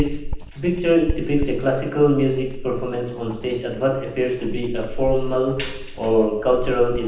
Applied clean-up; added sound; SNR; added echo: none; Writing; 7 dB; reverberation time 0.9 s.